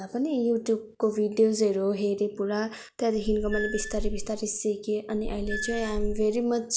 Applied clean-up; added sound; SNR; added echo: none; Squeak / Screech; 5 dB; none.